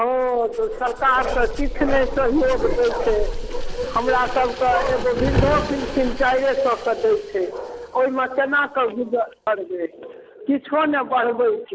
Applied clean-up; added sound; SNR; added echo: none; Bark; 6 dB; none.